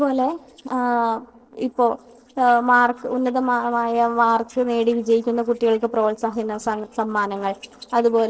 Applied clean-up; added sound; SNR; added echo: neural separator model SepFormer DNS4.